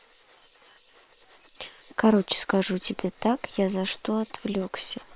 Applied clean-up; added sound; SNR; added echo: neural separator model SepFormer WHAM!.